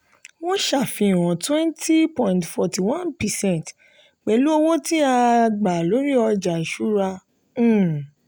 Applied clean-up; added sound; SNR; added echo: none; none; none; none.